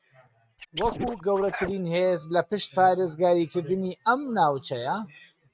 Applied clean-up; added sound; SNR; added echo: neural mask model RNNoise.